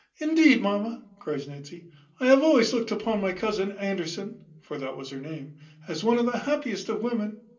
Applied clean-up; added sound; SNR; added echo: none; none; none; reverberation time 0.3 s.